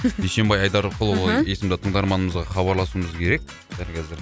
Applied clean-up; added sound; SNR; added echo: none; none; none; none.